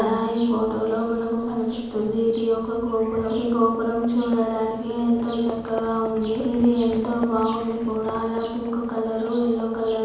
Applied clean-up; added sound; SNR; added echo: none; Livestock, farm animals, working animals; 18 dB; reverberation time 1.0 s.